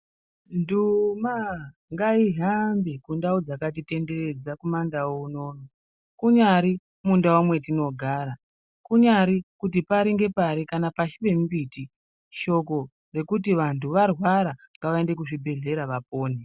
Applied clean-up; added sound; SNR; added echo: none; none; none; none.